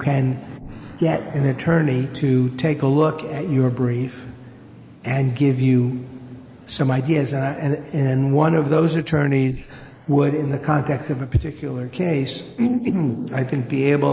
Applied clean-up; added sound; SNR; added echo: neural mask model Resemble Enhance denoiser.